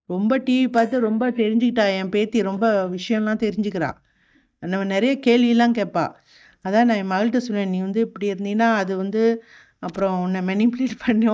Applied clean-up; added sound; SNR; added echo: neural mask model DeepFilterNet 3.